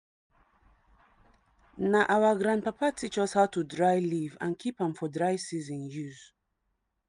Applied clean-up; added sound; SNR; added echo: none; none; none; none.